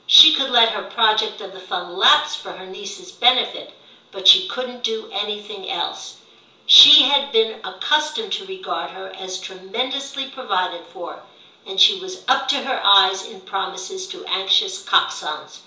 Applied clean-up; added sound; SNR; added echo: none; none; none; reverberation time 0.7 s.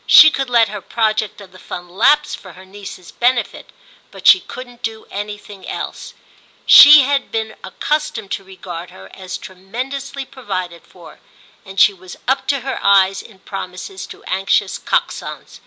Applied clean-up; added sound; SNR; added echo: none; none; none; none.